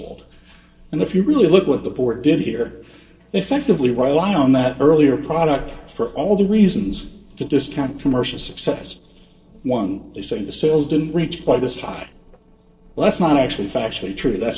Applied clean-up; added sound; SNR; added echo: neural separator model SepFormer DNS4.